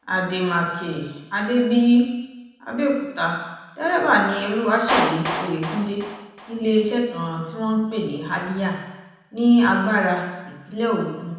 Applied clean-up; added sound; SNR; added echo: none; Clapping; 12 dB; reverberation time 1.0 s.